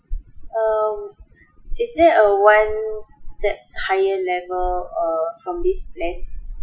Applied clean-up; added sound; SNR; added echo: classical method Wiener filter.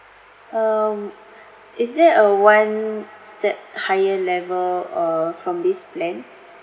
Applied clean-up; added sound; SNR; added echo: none; none; none; none.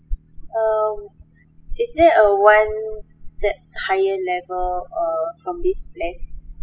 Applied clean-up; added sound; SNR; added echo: classical method spectral subtraction.